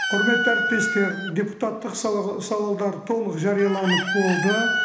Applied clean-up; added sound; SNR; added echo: none; Chicken, rooster; 3 dB; reverberation time 1.0 s.